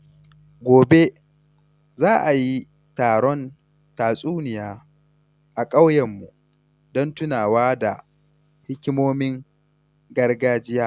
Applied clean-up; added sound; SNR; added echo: none; none; none; none.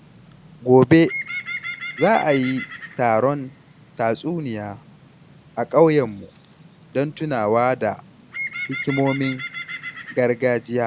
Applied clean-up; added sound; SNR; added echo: none; Bird; 13 dB; none.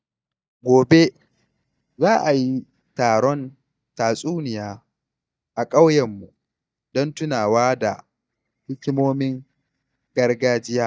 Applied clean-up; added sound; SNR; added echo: neural mask model DeepFilterNet 3.